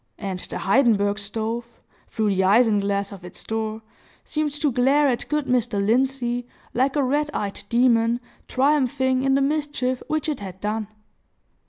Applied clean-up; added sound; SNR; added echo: none; none; none; none.